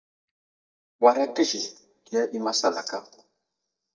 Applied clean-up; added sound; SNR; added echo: neural mask model DeepFilterNet 3.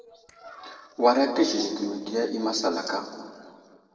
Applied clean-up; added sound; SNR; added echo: neural separator model SepFormer DNS4.